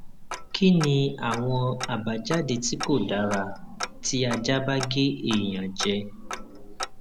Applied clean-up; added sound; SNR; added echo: none; Tick-tock; 9 dB; none.